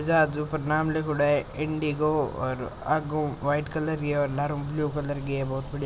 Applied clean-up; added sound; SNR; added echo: none; none; none; none.